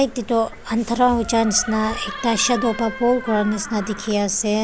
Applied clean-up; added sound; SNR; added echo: none; Door; 12 dB; none.